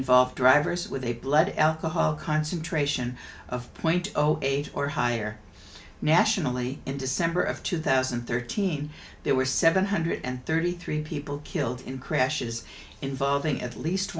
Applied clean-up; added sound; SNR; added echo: none; none; none; none.